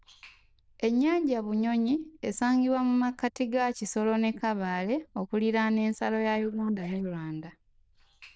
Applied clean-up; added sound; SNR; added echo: neural diffusion model UNIVERSE++.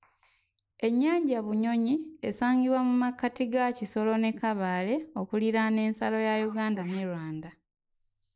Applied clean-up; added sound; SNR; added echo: neural mask model Resemble Enhance denoiser.